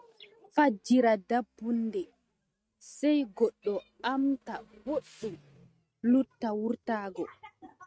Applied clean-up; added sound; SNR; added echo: neural mask model RNNoise.